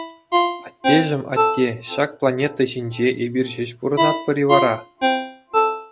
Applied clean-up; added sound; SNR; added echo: none; Ringtone; 1 dB; none.